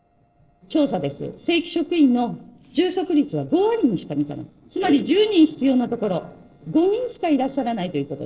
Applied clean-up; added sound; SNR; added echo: neural separator model SepFormer DNS4.